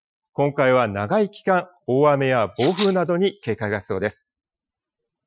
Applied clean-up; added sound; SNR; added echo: classical method Wiener filter.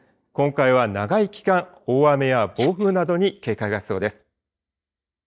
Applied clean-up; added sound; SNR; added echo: neural mask model DeepFilterNet 3.